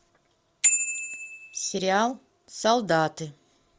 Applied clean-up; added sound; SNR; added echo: none; Bicycle bell; 2 dB; none.